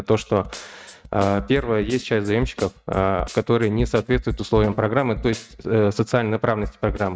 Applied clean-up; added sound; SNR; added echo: neural mask model RNNoise.